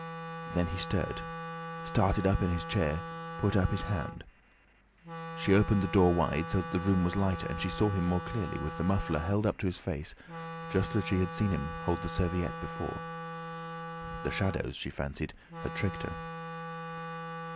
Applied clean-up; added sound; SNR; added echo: none; Wind instrument, woodwind instrument; 9 dB; none.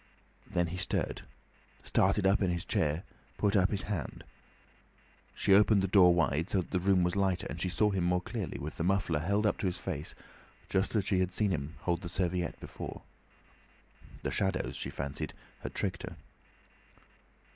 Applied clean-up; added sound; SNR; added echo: none; none; none; none.